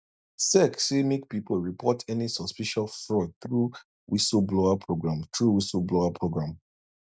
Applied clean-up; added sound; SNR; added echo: none; none; none; none.